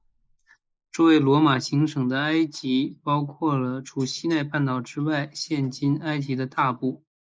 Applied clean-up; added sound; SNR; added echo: neural mask model Resemble Enhance denoiser.